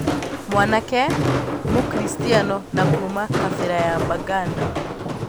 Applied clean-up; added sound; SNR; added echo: none; Walk, footsteps; -1 dB; none.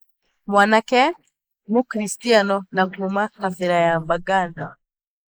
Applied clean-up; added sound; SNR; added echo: neural mask model Resemble Enhance denoiser.